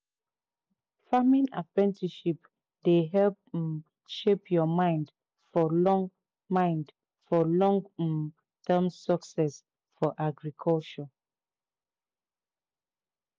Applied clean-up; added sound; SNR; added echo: none; none; none; none.